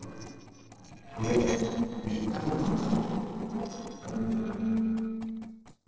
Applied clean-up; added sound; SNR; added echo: neural separator model SepFormer DNS4.